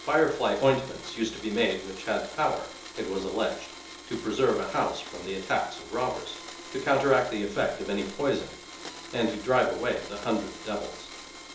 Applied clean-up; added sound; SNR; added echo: none; Domestic sounds, home sounds; 14 dB; reverberation time 0.6 s.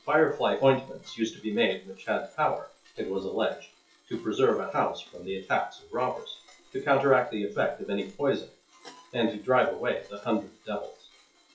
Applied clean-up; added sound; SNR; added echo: classical method WPE with log-MMSE.